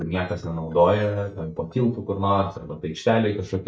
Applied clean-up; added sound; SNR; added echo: neural mask model DeepFilterNet 3.